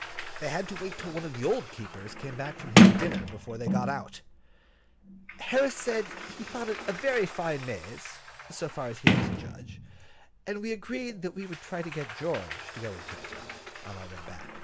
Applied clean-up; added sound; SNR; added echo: none; Sliding door; -4 dB; none.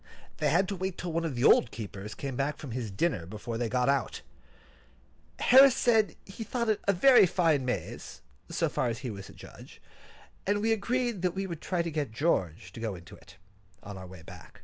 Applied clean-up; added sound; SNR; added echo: none; none; none; none.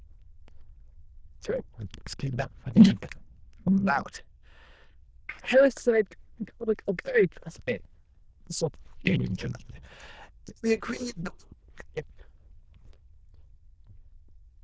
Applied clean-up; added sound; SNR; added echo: neural diffusion model UNIVERSE++.